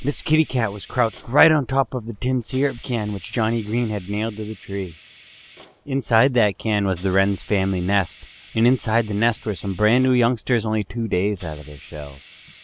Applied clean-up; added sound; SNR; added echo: none; Hiss; 20 dB; none.